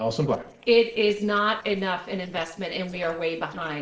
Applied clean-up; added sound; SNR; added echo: neural separator model SepFormer DNS4.